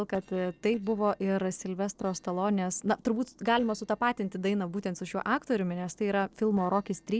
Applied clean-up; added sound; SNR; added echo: neural separator model SepFormer DNS4.